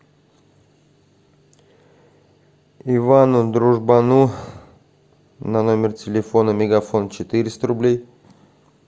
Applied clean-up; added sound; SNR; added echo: none; none; none; none.